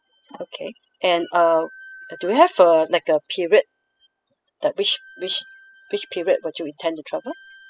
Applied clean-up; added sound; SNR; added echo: classical method spectral subtraction.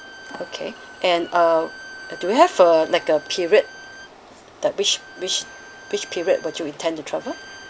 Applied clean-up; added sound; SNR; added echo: none; Bowed string instrument; 20 dB; none.